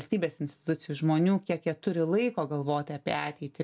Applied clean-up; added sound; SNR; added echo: none; none; none; none.